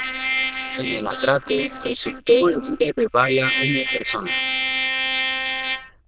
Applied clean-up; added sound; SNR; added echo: neural diffusion model UNIVERSE++.